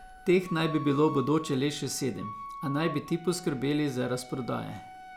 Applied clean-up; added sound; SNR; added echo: none; Wind instrument, woodwind instrument; 14 dB; none.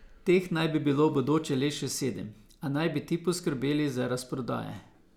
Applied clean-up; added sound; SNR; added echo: none; none; none; none.